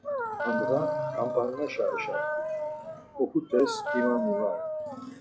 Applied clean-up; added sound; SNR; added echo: classical method log-MMSE.